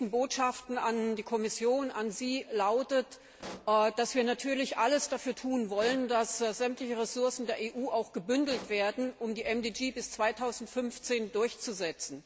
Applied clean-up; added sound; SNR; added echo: none; Explosion; 18 dB; none.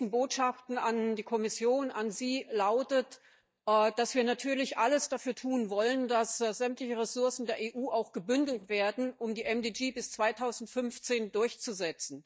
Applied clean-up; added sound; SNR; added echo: neural mask model DeepFilterNet 3.